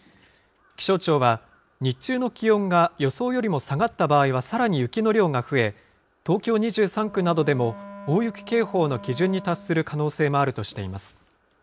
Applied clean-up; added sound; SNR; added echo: none; Wind instrument, woodwind instrument; 18 dB; none.